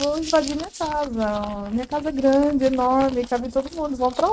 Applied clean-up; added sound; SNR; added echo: neural mask model RNNoise.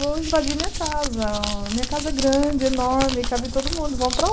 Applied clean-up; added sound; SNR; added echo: none; Crumpling, crinkling; 3 dB; none.